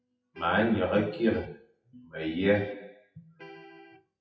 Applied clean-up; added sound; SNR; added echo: classical method WPE with log-MMSE.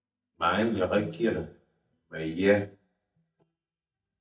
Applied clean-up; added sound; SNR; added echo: neural mask model DeepFilterNet 3.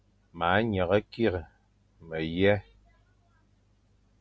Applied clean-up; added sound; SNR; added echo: none; none; none; none.